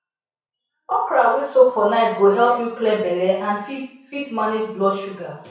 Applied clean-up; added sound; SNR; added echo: none; Cheering; 16 dB; reverberation time 0.6 s.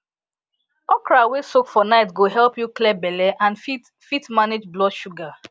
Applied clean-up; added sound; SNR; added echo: none; none; none; none.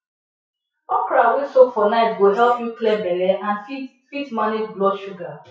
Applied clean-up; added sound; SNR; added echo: classical method WPE with log-MMSE.